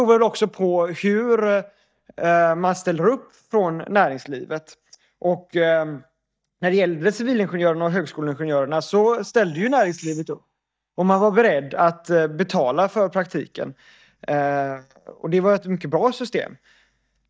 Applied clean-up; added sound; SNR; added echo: neural mask model DeepFilterNet 3.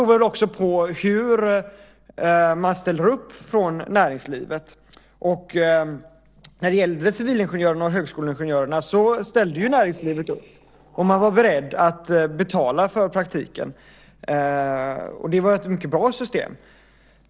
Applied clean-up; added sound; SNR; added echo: neural separator model SepFormer DNS4.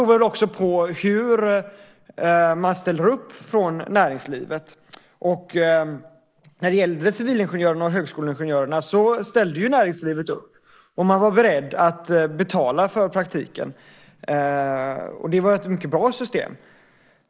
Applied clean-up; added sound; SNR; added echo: neural mask model Resemble Enhance denoiser.